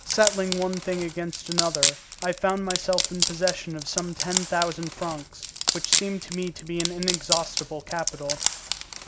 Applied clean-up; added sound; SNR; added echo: none; Wood; 0 dB; none.